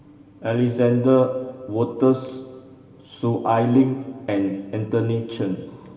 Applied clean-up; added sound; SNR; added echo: none; none; none; reverberation time 2.0 s.